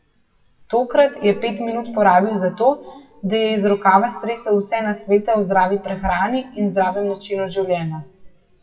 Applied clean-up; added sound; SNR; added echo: classical method WPE with log-MMSE.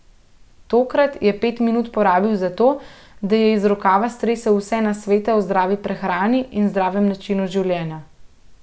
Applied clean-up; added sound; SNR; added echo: none; none; none; none.